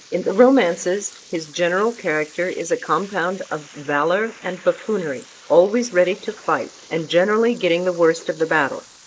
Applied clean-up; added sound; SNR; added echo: neural mask model Resemble Enhance denoiser.